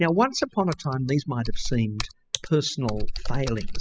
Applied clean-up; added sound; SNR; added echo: classical method spectral subtraction.